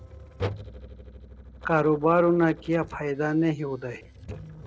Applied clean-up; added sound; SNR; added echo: neural separator model SepFormer DNS4.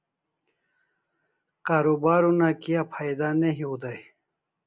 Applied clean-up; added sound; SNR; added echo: none; none; none; none.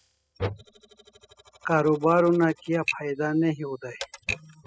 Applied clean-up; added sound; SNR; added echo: classical method spectral subtraction.